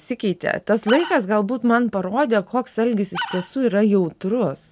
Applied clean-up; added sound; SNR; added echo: none; Animal; 11 dB; none.